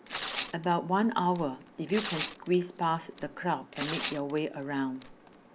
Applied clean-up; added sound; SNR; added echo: none; Tearing; 10 dB; none.